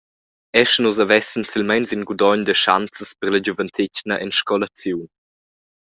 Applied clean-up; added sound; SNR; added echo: none; none; none; none.